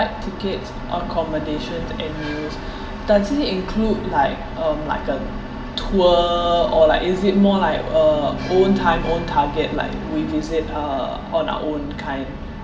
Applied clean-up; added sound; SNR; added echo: none; none; none; reverberation time 2.6 s.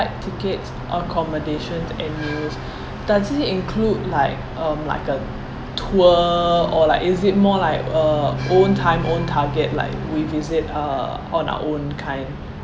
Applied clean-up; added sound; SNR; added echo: none; none; none; none.